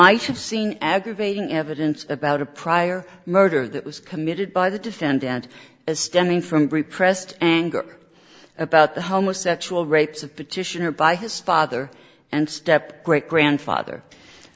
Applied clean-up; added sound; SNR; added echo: none; none; none; none.